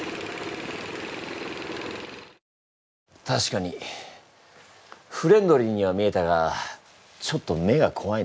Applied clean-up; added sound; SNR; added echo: none; none; none; none.